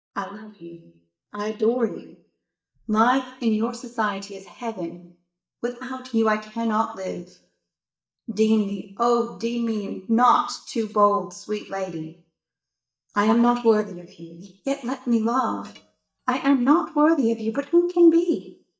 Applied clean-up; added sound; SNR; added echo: neural mask model DeepFilterNet 3.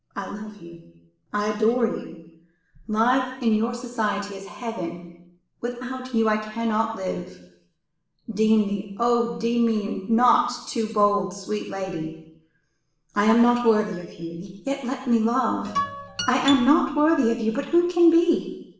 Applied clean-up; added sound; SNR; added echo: none; Guitar; 8 dB; reverberation time 0.9 s.